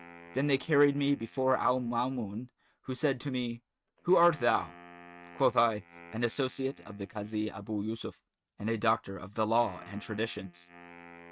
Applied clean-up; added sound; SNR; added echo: neural mask model RNNoise.